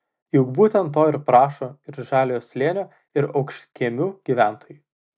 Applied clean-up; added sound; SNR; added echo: none; none; none; none.